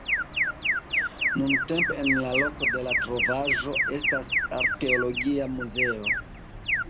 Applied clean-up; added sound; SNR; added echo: none; Alarm; -3 dB; none.